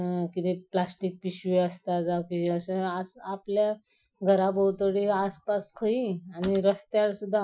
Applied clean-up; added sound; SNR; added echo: classical method Wiener filter.